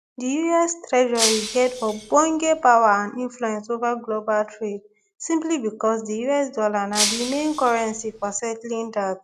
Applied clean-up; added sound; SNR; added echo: none; Shatter; 6 dB; none.